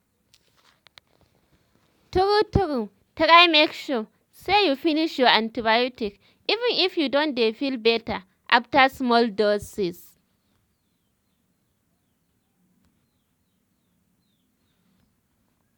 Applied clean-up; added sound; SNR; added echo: none; none; none; none.